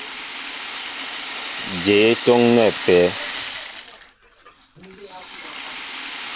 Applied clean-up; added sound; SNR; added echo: none; Rattle (instrument); 10 dB; none.